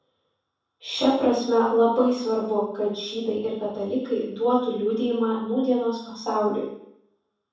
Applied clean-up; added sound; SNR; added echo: none; none; none; reverberation time 0.7 s.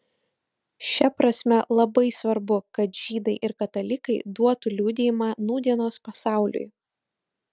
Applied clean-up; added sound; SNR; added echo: none; none; none; none.